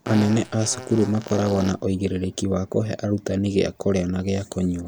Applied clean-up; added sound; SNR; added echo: none; Fart; 12 dB; none.